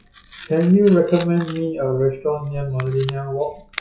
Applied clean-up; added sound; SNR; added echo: classical method log-MMSE.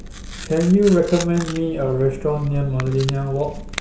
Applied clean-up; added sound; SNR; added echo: none; Tearing; 13 dB; none.